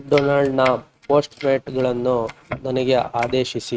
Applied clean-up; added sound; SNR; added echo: neural mask model RNNoise.